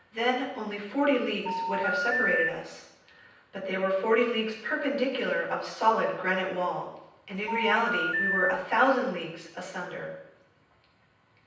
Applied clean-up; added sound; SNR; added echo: none; Telephone; 0 dB; reverberation time 0.9 s.